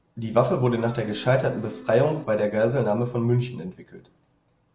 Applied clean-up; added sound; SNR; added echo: none; Wind instrument, woodwind instrument; 19 dB; none.